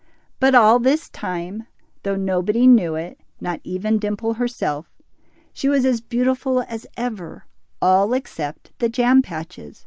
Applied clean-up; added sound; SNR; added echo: neural mask model Resemble Enhance denoiser.